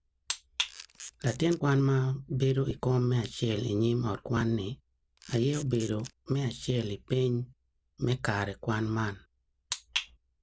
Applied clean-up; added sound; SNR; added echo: none; Camera; 18 dB; none.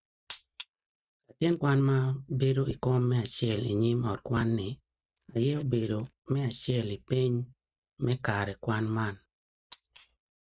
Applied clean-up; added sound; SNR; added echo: neural mask model RNNoise.